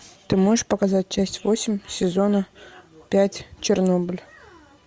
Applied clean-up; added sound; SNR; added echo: none; none; none; none.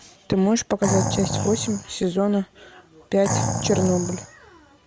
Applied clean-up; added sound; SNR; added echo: none; Animal; 3 dB; none.